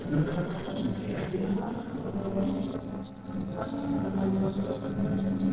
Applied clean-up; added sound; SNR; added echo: neural separator model SepFormer DNS4.